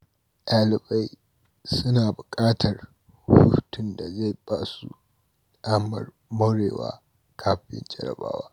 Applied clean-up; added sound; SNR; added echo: none; none; none; none.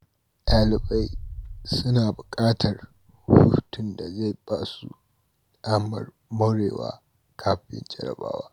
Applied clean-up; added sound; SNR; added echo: none; Boom; 6 dB; none.